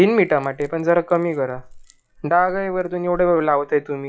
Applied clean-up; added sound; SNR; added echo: classical method log-MMSE.